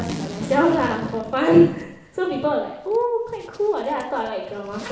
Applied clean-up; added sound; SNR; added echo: none; Zipper (clothing); 14 dB; reverberation time 0.8 s.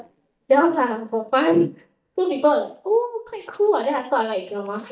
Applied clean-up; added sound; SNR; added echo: neural mask model DeepFilterNet 3.